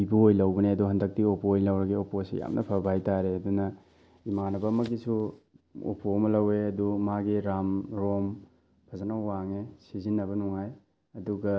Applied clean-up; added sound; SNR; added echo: none; none; none; none.